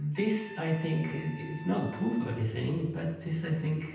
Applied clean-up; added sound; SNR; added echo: none; Trumpet; 19 dB; reverberation time 0.9 s.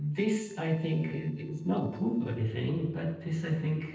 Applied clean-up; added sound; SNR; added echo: neural separator model SepFormer DNS4.